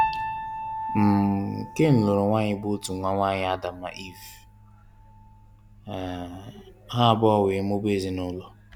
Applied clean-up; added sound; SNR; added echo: none; Piano; 10 dB; none.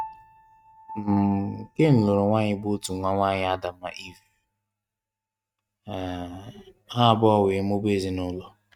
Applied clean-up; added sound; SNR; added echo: neural mask model RNNoise.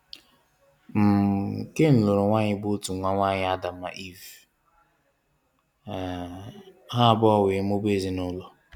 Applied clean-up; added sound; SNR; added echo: none; none; none; none.